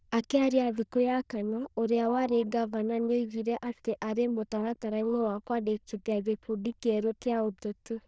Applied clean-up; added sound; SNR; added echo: neural diffusion model UNIVERSE++.